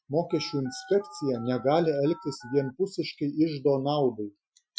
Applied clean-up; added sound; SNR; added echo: classical method Wiener filter.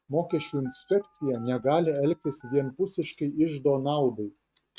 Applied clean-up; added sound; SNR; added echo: neural mask model RNNoise.